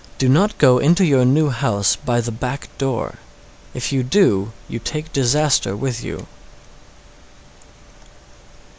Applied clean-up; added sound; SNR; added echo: none; none; none; none.